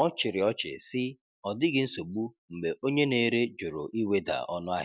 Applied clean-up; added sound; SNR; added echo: none; none; none; none.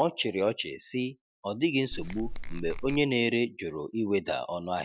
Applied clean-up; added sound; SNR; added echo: none; Squeak / Tools; 4 dB; none.